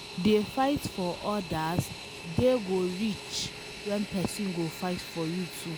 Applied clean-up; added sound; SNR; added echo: none; Fixed-wing aircraft, airplane; 11 dB; none.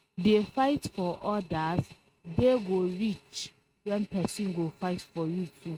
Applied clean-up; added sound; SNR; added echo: neural mask model RNNoise.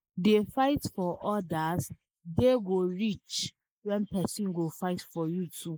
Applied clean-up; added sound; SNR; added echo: neural mask model Resemble Enhance denoiser.